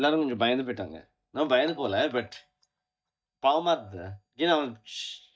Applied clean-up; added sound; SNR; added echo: neural mask model DeepFilterNet 3.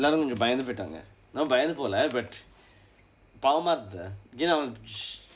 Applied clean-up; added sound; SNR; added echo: none; none; none; none.